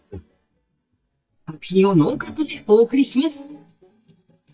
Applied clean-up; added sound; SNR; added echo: neural mask model DeepFilterNet 3.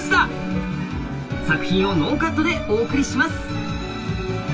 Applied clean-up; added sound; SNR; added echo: none; Piano; 13 dB; reverberation time 0.1 s.